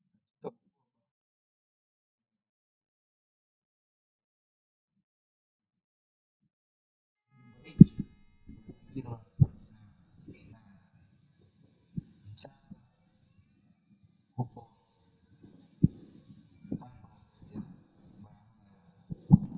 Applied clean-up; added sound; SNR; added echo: neural mask model DeepFilterNet 3.